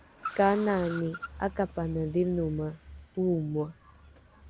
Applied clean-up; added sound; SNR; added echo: none; Car; 16 dB; none.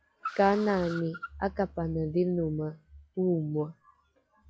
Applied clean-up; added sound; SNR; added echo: classical method log-MMSE.